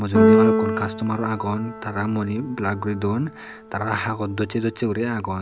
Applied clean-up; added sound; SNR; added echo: none; Keyboard (musical); 0 dB; none.